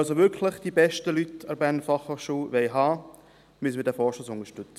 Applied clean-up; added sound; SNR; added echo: none; none; none; none.